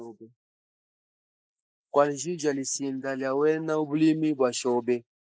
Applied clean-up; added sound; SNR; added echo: neural mask model Resemble Enhance denoiser.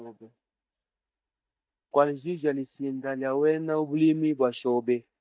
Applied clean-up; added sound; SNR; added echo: neural mask model DeepFilterNet 3.